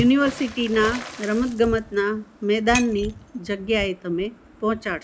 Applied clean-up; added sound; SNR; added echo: none; Shatter + Water / Splash, splatter; 14 dB; none.